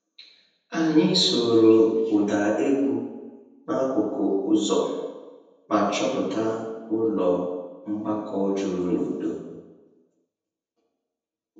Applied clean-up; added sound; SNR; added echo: none; none; none; reverberation time 1.1 s.